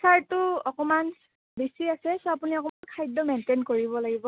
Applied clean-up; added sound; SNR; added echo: none; none; none; none.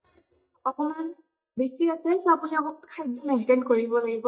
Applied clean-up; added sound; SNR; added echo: neural mask model DeepFilterNet 3.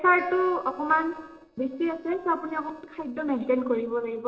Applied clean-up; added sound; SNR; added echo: neural separator model SepFormer DNS4.